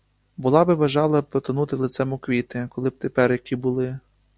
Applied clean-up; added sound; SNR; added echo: none; none; none; none.